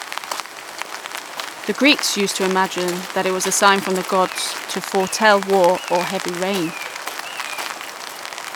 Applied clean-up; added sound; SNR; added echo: none; Rain; 9 dB; none.